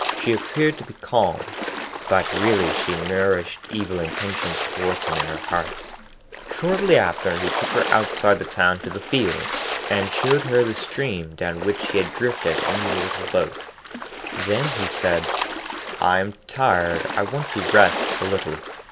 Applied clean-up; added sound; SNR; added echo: none; Splash, splatter; 5 dB; none.